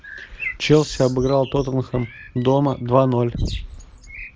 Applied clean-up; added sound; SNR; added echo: none; Bird; 17 dB; none.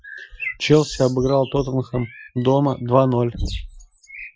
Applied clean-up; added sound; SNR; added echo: classical method Wiener filter.